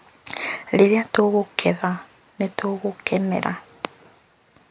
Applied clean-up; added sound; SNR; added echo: none; none; none; none.